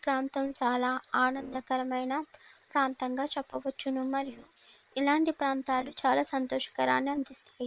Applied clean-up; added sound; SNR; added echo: neural separator model SepFormer WHAM!.